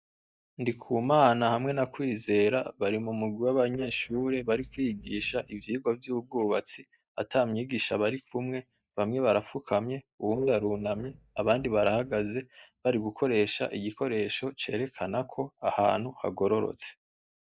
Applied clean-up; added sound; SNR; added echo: neural mask model DeepFilterNet 3.